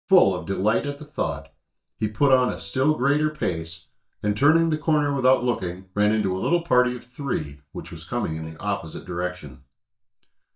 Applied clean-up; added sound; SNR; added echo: neural mask model DeepFilterNet 3.